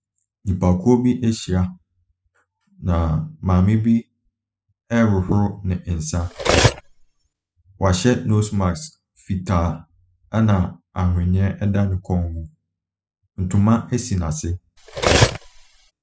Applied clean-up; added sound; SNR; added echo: classical method spectral subtraction.